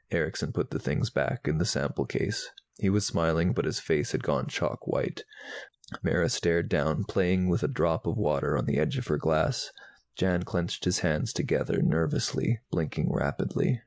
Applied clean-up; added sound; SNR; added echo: neural mask model Resemble Enhance denoiser.